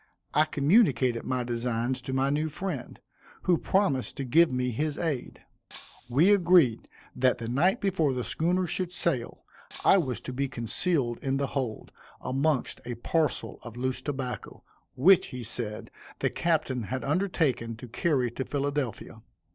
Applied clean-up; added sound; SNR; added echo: neural separator model SepFormer DNS4.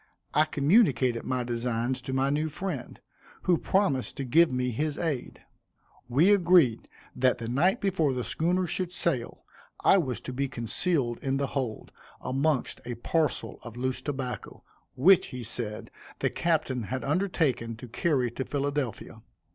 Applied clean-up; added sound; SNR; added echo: none; none; none; none.